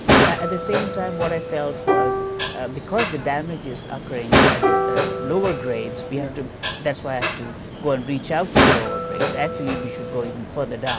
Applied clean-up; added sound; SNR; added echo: none; Dishes, pots, and pans + Plucked string instrument; -5 dB; none.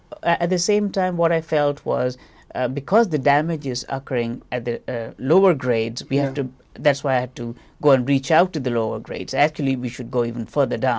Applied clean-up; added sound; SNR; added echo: none; none; none; none.